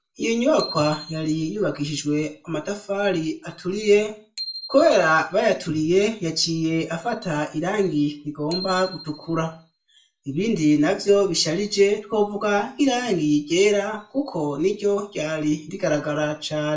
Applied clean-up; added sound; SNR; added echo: none; Bicycle bell; 18 dB; reverberation time 0.3 s.